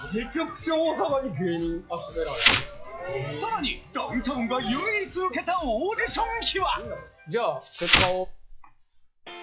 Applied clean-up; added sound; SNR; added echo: classical method log-MMSE.